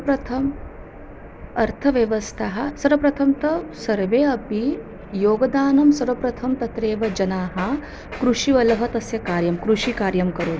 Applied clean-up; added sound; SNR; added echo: none; none; none; none.